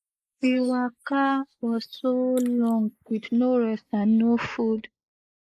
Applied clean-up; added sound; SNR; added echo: neural mask model Resemble Enhance denoiser.